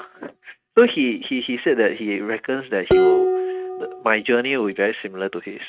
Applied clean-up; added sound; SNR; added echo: neural mask model RNNoise.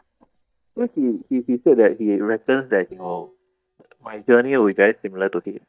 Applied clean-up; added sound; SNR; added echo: neural mask model DeepFilterNet 3.